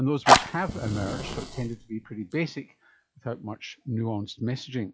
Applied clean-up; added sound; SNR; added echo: classical method log-MMSE.